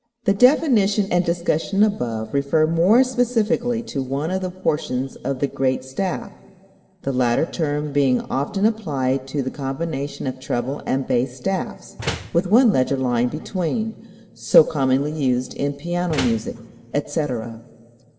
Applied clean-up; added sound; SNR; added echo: none; Slam; 10 dB; reverberation time 1.3 s.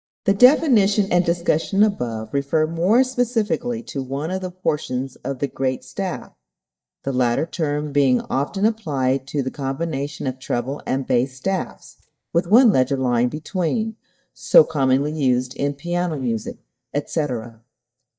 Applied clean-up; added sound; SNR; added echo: neural mask model DeepFilterNet 3.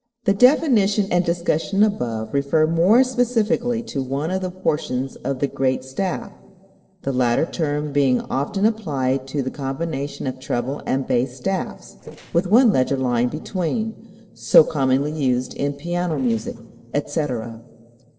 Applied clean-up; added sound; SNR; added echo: neural separator model SepFormer DNS4.